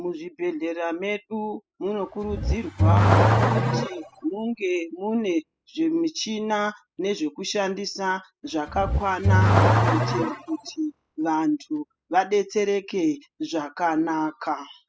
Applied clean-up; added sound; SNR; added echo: classical method spectral subtraction.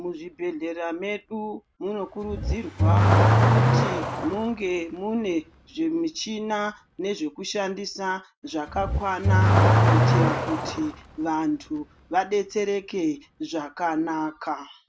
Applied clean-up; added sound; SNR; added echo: none; Accelerating, revving, vroom / Car; -4 dB; none.